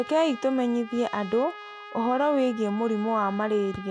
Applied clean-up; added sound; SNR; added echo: none; Trumpet; 16 dB; none.